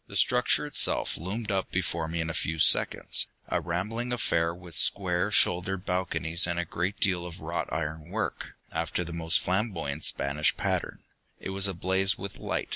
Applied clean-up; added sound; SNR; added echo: none; none; none; none.